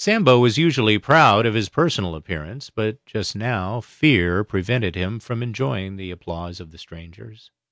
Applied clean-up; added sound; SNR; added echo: none; none; none; none.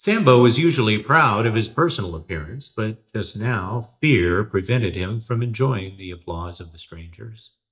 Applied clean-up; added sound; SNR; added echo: neural mask model DeepFilterNet 3.